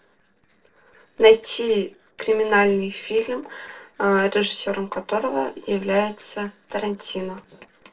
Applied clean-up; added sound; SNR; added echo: neural separator model SepFormer DNS4.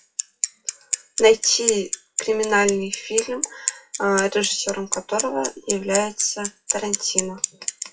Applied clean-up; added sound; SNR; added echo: classical method WPE with log-MMSE.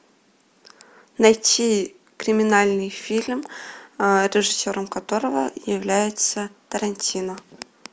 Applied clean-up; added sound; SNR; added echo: none; none; none; none.